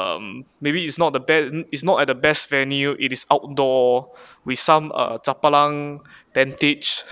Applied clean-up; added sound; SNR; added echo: none; none; none; none.